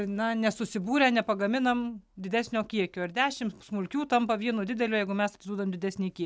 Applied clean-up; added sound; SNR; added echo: none; none; none; none.